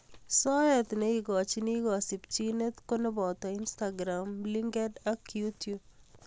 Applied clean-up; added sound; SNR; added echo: none; none; none; none.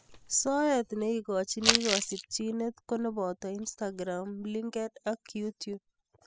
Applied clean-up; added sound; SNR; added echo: classical method spectral subtraction.